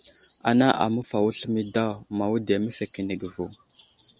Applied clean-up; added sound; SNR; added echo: none; none; none; none.